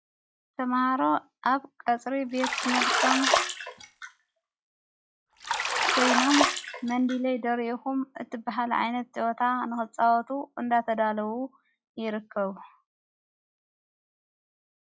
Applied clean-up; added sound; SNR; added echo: classical method log-MMSE.